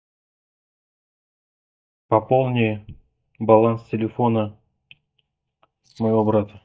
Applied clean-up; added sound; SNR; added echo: neural mask model DeepFilterNet 3.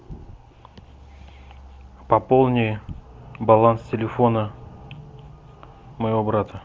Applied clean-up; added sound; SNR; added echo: none; none; none; none.